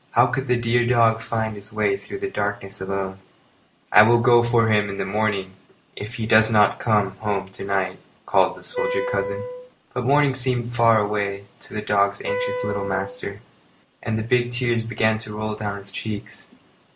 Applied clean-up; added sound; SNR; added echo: none; Wind instrument, woodwind instrument; 6 dB; none.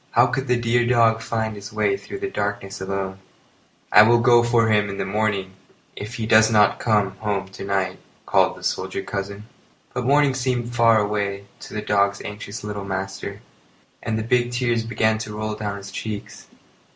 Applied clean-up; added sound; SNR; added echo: none; none; none; none.